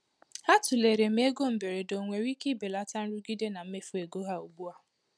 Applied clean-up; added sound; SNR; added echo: none; none; none; none.